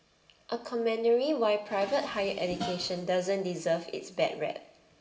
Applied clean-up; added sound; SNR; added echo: none; Dishes, pots, and pans; 16 dB; reverberation time 1.7 s.